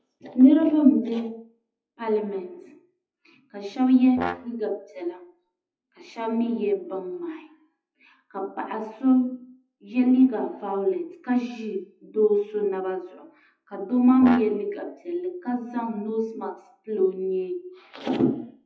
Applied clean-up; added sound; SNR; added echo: classical method WPE with log-MMSE.